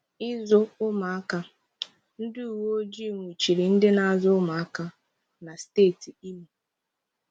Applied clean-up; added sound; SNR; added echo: none; none; none; none.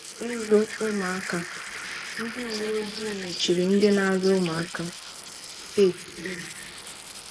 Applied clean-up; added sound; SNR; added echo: neural mask model Resemble Enhance denoiser.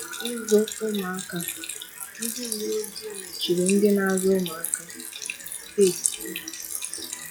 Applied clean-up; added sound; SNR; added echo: classical method log-MMSE.